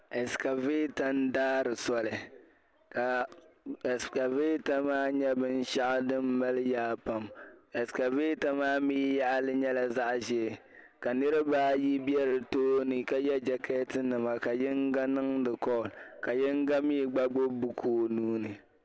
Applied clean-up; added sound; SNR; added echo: none; none; none; none.